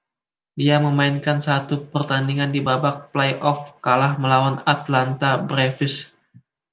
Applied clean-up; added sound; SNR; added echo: none; none; none; none.